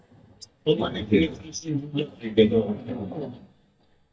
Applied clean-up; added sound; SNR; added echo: neural mask model DeepFilterNet 3.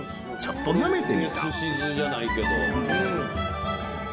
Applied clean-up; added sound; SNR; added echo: none; none; none; none.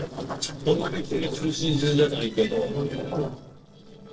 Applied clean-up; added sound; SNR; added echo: neural separator model SepFormer DNS4.